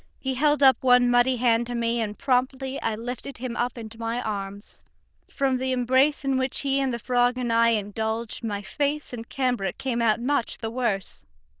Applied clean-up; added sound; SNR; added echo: neural diffusion model UNIVERSE++.